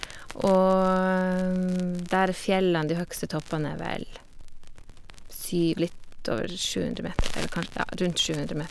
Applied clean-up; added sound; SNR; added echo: none; Crackle; 9 dB; none.